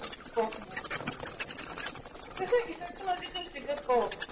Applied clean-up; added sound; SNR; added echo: none; Wild animals; -1 dB; reverberation time 0.4 s.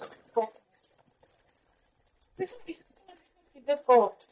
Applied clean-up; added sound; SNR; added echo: neural mask model DeepFilterNet 3.